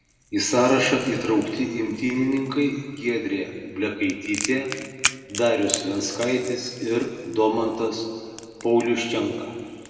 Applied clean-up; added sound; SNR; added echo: none; Crackle; 12 dB; reverberation time 2.2 s.